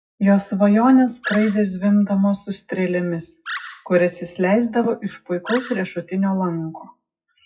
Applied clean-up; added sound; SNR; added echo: classical method WPE with log-MMSE.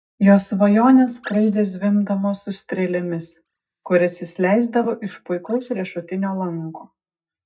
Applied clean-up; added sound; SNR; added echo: neural mask model DeepFilterNet 3.